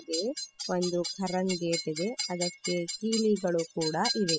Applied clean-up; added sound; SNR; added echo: classical method spectral subtraction.